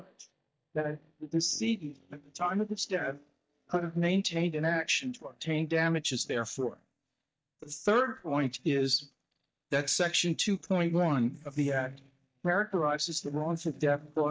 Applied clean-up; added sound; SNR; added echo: neural mask model DeepFilterNet 3.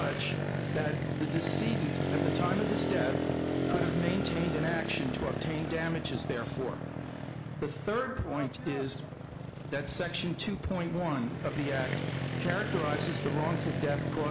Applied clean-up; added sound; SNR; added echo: none; Motorcycle; -1 dB; none.